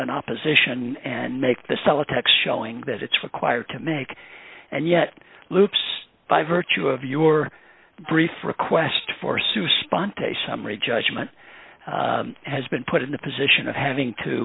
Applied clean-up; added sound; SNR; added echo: none; none; none; none.